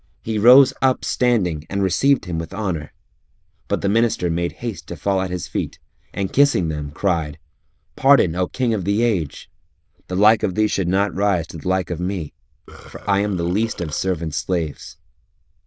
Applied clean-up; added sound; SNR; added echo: neural diffusion model UNIVERSE++.